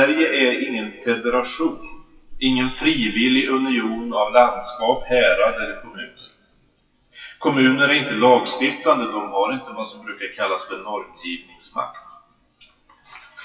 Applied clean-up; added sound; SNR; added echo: classical method WPE with log-MMSE.